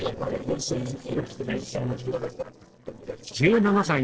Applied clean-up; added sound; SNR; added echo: neural separator model SepFormer DNS4.